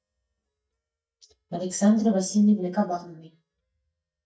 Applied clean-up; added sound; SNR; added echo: neural mask model DeepFilterNet 3.